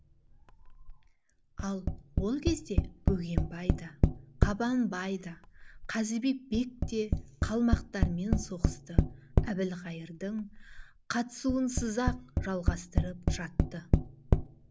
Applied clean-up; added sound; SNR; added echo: none; Tap; -3 dB; none.